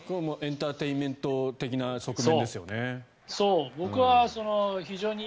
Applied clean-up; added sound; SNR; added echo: none; none; none; none.